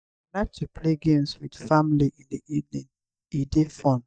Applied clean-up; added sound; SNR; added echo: neural mask model DeepFilterNet 3.